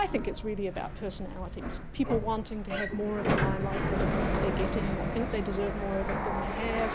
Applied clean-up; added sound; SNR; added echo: none; Sliding door; -2 dB; none.